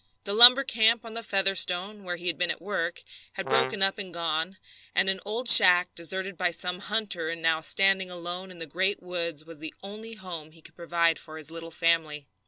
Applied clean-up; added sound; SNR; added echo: none; Brass instrument; 3 dB; none.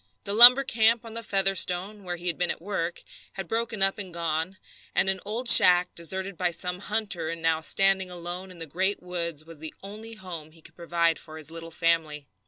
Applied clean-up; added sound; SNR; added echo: none; none; none; none.